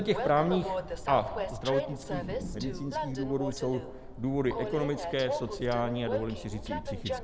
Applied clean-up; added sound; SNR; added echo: none; Train; 4 dB; none.